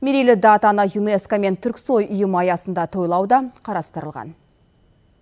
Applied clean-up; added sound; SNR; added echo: none; none; none; none.